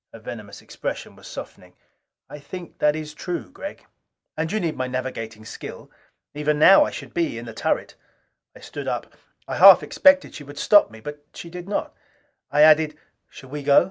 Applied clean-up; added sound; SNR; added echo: none; none; none; none.